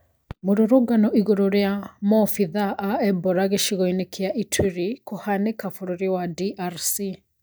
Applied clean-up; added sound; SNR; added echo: neural mask model DeepFilterNet 3.